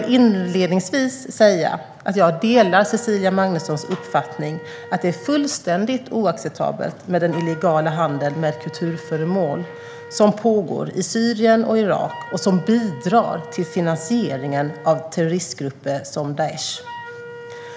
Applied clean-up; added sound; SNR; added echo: none; Wind instrument, woodwind instrument; 18 dB; none.